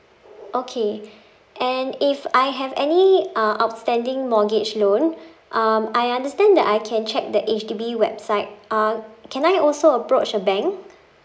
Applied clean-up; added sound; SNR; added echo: none; none; none; none.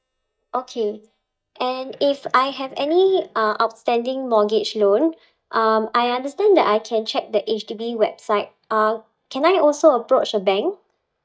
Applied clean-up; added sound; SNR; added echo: neural mask model DeepFilterNet 3.